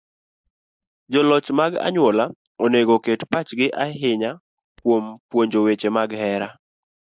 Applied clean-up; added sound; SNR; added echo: neural mask model DeepFilterNet 3.